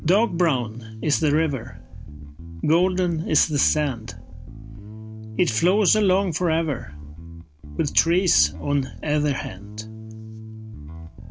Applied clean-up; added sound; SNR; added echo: none; Bass guitar; 11 dB; none.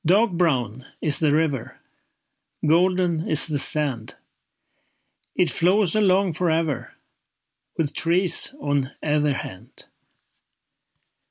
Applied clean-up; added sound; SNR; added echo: none; none; none; none.